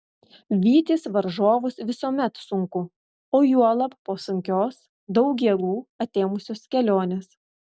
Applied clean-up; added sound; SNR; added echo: none; none; none; none.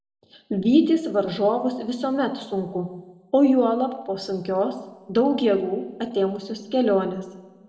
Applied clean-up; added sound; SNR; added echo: none; none; none; reverberation time 0.8 s.